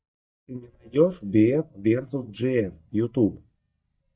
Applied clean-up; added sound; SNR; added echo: neural mask model DeepFilterNet 3.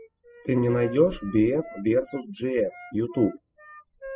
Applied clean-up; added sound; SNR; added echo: classical method spectral subtraction.